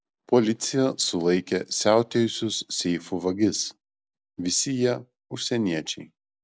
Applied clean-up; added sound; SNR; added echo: none; none; none; none.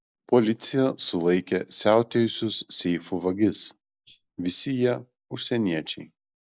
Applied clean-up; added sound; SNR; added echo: neural mask model Resemble Enhance denoiser.